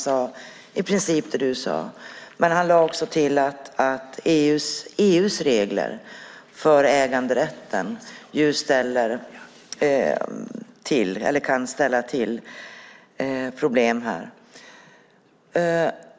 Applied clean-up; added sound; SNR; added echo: none; none; none; none.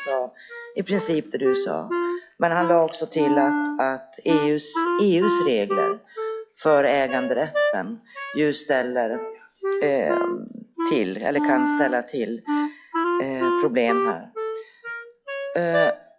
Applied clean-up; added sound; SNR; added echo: classical method log-MMSE.